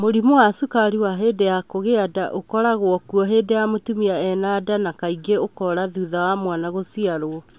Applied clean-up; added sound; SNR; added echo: none; none; none; none.